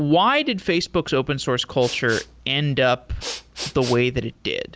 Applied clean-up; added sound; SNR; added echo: none; Respiratory sounds; 15 dB; none.